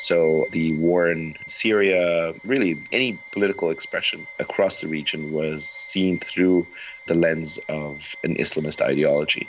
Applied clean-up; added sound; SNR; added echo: none; Bowed string instrument; 17 dB; none.